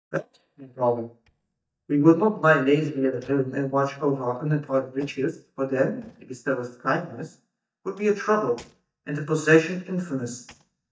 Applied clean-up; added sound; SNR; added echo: neural mask model DeepFilterNet 3.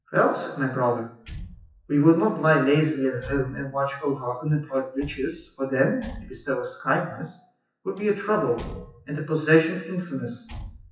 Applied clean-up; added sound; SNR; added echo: classical method WPE with log-MMSE.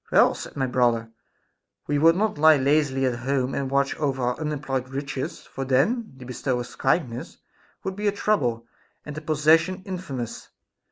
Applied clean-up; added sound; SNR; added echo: none; none; none; none.